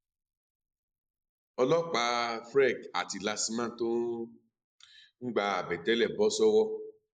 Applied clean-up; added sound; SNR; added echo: neural mask model Resemble Enhance denoiser.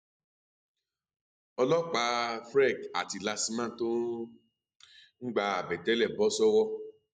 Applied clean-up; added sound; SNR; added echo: none; none; none; none.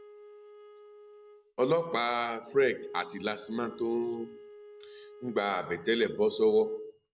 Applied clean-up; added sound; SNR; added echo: none; Wind instrument, woodwind instrument; 19 dB; none.